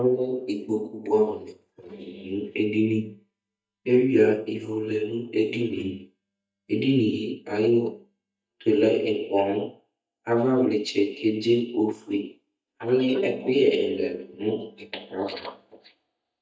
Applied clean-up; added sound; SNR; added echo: neural mask model DeepFilterNet 3.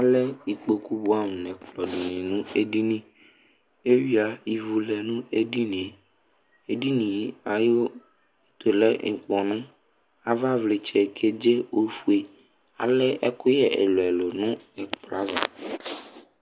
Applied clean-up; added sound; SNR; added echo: none; none; none; none.